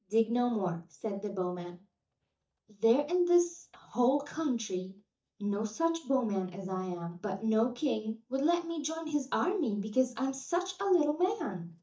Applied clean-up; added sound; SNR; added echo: neural mask model DeepFilterNet 3.